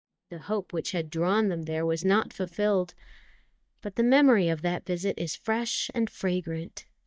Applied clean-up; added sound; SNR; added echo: neural mask model DeepFilterNet 3.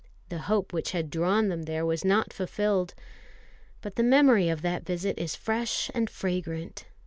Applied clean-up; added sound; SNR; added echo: none; none; none; none.